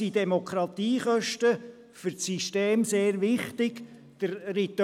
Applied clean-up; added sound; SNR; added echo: none; none; none; none.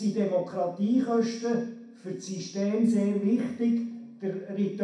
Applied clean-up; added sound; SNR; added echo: none; none; none; reverberation time 0.6 s.